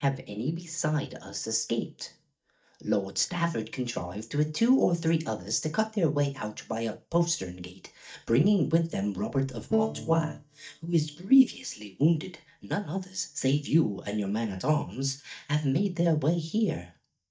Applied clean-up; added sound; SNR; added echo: neural mask model DeepFilterNet 3.